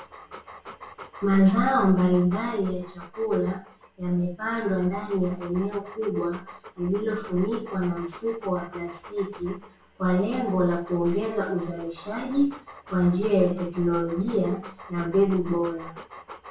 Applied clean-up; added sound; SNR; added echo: none; Dog; 18 dB; reverberation time 0.2 s.